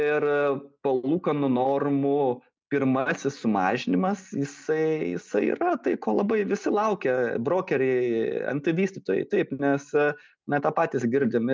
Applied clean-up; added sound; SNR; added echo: none; none; none; none.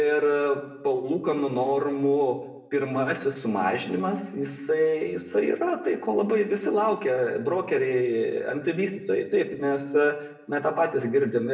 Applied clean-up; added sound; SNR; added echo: none; none; none; reverberation time 0.7 s.